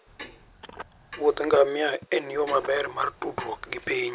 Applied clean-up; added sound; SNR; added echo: none; Telephone + Clock; 16 dB; none.